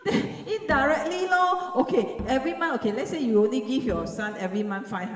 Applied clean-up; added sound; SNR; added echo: none; Bowed string instrument; 15 dB; reverberation time 3.0 s.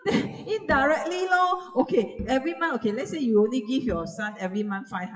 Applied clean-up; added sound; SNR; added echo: classical method WPE with log-MMSE.